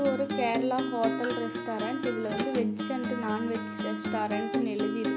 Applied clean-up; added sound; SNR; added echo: none; Acoustic guitar; 0 dB; none.